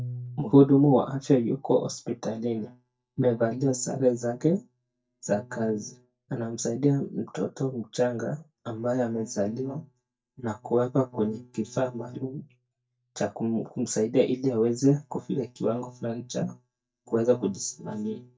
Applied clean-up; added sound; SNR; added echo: neural mask model DeepFilterNet 3.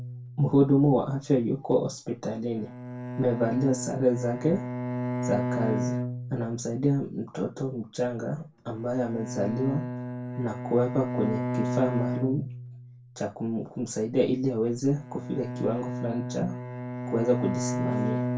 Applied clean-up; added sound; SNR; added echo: none; Bowed string instrument; 5 dB; reverberation time 0.2 s.